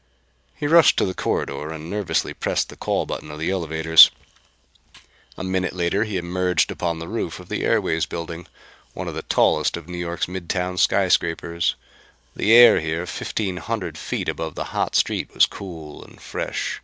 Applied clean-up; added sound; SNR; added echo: none; none; none; none.